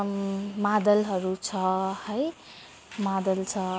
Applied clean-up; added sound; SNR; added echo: none; none; none; none.